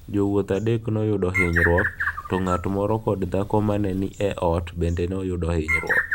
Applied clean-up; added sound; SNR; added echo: none; Bird; 6 dB; none.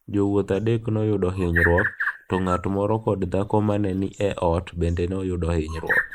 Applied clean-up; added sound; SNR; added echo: neural mask model Resemble Enhance denoiser.